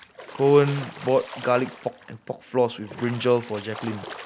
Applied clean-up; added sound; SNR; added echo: none; Splash, splatter; 16 dB; none.